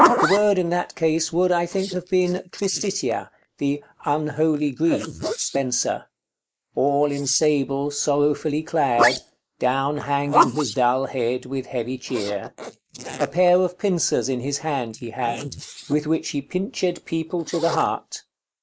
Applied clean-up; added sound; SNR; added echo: neural mask model Resemble Enhance denoiser.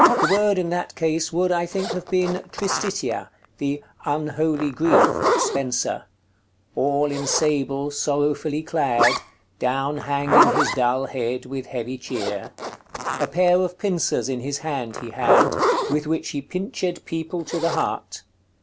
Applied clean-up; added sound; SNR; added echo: none; Zipper (clothing); 2 dB; none.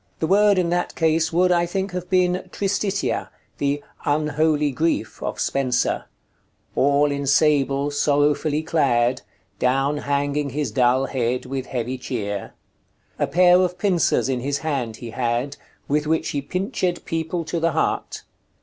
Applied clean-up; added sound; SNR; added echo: none; none; none; none.